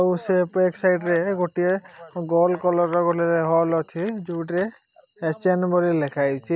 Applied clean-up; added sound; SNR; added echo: none; none; none; none.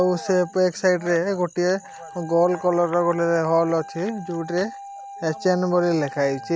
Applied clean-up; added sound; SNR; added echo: none; Wind instrument, woodwind instrument; 17 dB; none.